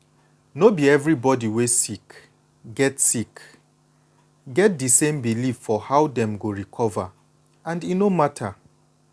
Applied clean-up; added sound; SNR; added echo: none; none; none; none.